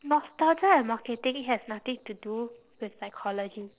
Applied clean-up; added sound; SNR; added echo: neural separator model SepFormer DNS4.